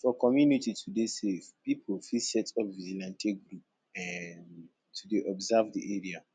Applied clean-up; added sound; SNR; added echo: none; none; none; none.